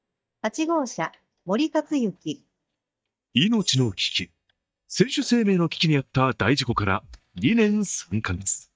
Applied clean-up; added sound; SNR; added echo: neural mask model DeepFilterNet 3.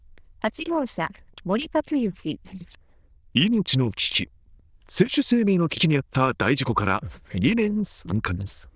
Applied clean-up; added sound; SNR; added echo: neural diffusion model UNIVERSE++.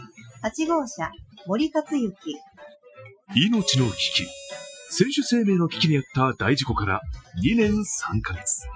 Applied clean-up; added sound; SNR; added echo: classical method Wiener filter.